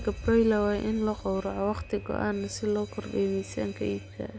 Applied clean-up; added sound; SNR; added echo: none; Alarm; 16 dB; none.